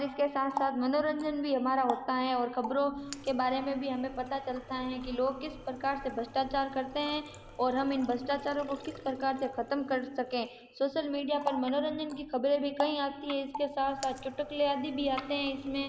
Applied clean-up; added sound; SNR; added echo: none; Water tap, faucet; 14 dB; none.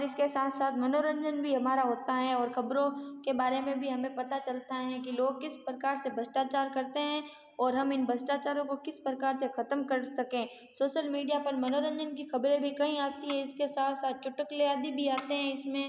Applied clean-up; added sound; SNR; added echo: none; none; none; none.